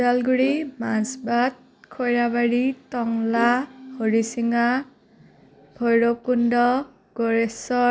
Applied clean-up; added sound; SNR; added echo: none; Bowed string instrument; 16 dB; none.